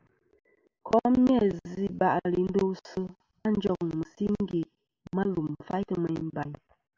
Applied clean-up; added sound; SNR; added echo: none; none; none; none.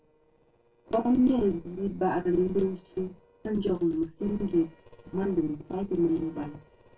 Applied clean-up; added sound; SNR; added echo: neural separator model SepFormer DNS4.